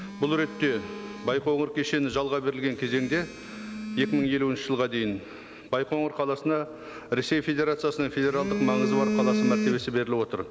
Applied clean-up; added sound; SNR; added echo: none; Telephone; 6 dB; none.